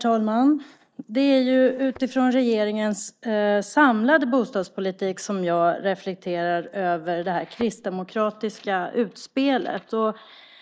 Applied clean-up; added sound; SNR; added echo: neural mask model DeepFilterNet 3.